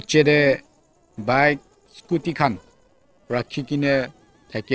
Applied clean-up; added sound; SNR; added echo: neural separator model SepFormer DNS4.